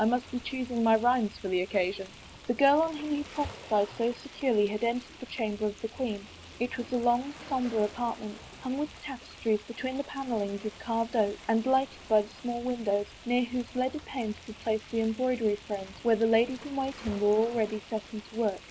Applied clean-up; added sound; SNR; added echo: none; Frying (food) + Waves, surf; 18 dB; none.